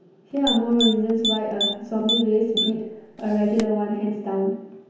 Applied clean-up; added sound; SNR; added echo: none; Typing; 6 dB; reverberation time 0.9 s.